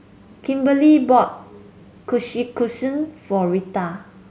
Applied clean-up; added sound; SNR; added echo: none; none; none; none.